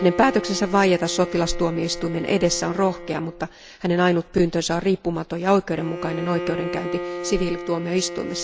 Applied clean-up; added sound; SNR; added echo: none; Bowed string instrument; 11 dB; none.